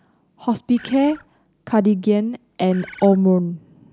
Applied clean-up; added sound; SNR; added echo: neural mask model Resemble Enhance denoiser.